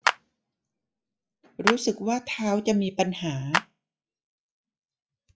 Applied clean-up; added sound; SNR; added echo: classical method log-MMSE.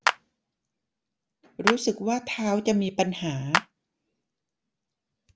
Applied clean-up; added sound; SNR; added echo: none; Clapping; 2 dB; none.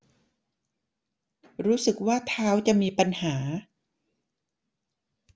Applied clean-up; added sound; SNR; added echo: none; none; none; none.